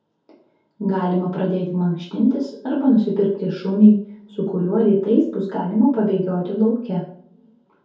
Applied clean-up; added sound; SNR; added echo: none; none; none; reverberation time 0.6 s.